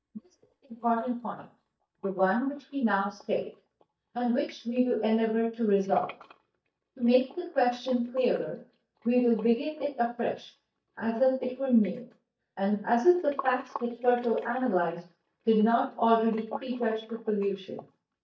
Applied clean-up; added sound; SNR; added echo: neural mask model DeepFilterNet 3.